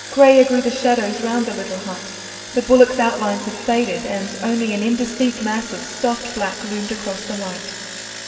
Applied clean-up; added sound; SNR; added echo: none; Engine; 13 dB; reverberation time 2.1 s.